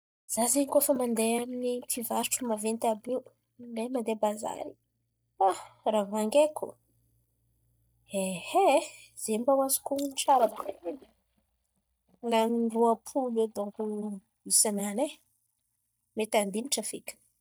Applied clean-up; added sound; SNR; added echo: neural mask model DeepFilterNet 3.